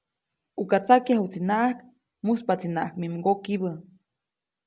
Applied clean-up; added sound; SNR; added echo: none; none; none; none.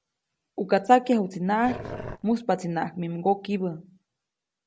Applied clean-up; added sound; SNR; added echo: none; Growling; 12 dB; none.